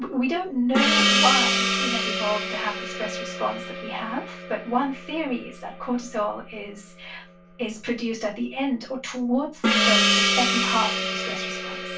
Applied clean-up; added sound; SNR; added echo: none; Gong; -2 dB; reverberation time 0.2 s.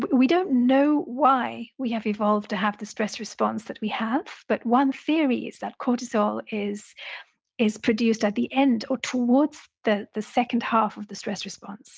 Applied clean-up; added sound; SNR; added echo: none; none; none; none.